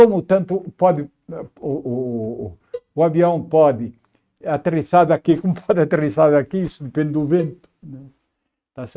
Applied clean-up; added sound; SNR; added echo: neural mask model RNNoise.